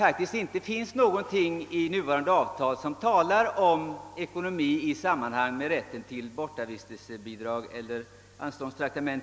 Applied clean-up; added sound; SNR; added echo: none; none; none; none.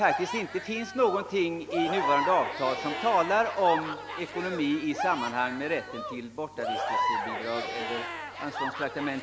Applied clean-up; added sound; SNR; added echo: none; Crowd / Cheering; 4 dB; none.